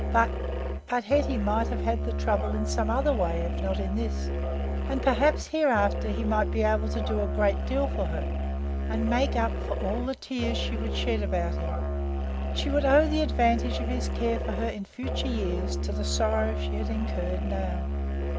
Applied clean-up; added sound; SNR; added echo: none; Musical instrument; 0 dB; none.